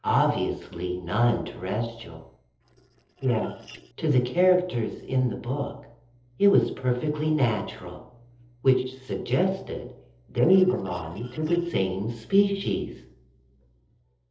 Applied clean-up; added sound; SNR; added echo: neural separator model SepFormer DNS4.